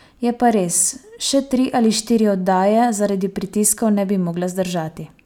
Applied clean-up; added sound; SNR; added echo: none; none; none; none.